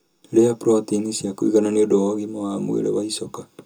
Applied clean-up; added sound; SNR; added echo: none; none; none; reverberation time 0.2 s.